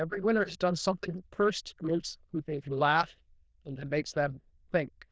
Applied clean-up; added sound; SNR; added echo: neural diffusion model UNIVERSE++.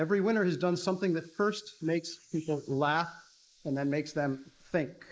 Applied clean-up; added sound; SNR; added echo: neural mask model Resemble Enhance denoiser.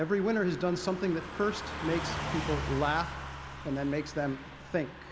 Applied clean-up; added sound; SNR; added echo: none; Car passing by / Truck; 7 dB; none.